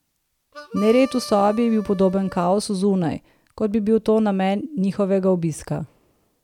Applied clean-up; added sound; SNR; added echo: none; Harmonica; 18 dB; none.